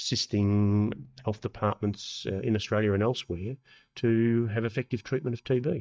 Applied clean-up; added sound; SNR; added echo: neural mask model DeepFilterNet 3.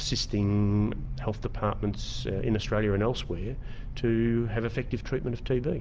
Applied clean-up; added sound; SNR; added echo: none; none; none; none.